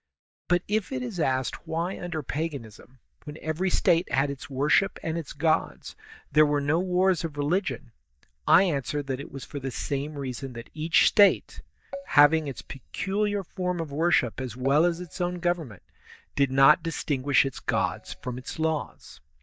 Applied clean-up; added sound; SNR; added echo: neural mask model DeepFilterNet 3.